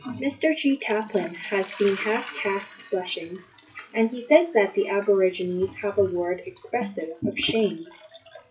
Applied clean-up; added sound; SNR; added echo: classical method WPE with log-MMSE.